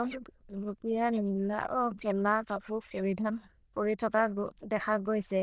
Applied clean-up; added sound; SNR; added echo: neural diffusion model UNIVERSE++.